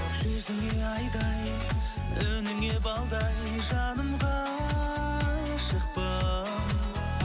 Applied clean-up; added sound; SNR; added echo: none; none; none; none.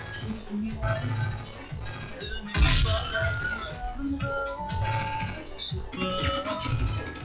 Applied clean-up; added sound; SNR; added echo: classical method log-MMSE.